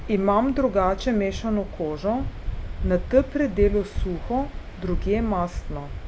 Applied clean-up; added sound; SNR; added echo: none; Waves, surf; 6 dB; none.